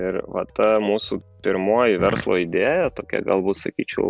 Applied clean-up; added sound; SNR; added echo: none; Fart; 11 dB; none.